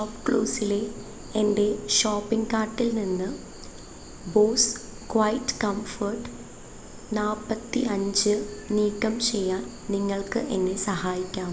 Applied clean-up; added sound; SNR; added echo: none; none; none; none.